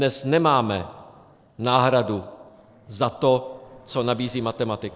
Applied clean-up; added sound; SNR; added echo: neural separator model SepFormer DNS4.